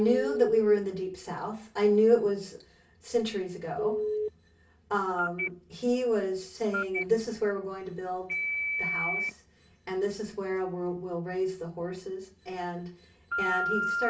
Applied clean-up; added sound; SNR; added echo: none; Telephone; 6 dB; reverberation time 0.3 s.